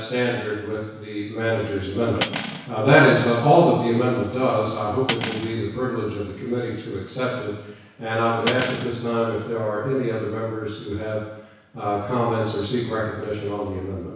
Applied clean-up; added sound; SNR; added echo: none; Cutlery, silverware; 10 dB; reverberation time 1.1 s.